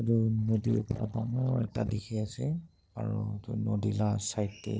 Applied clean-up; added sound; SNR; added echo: neural separator model SepFormer DNS4.